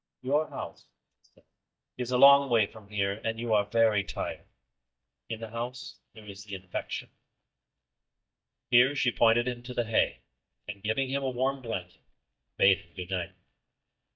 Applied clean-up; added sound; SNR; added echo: neural mask model DeepFilterNet 3.